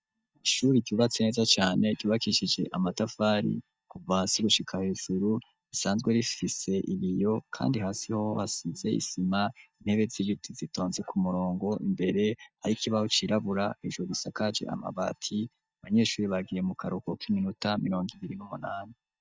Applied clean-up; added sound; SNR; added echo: neural mask model DeepFilterNet 3.